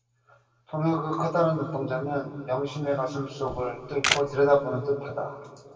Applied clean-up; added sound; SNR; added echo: none; Camera; 3 dB; reverberation time 2.1 s.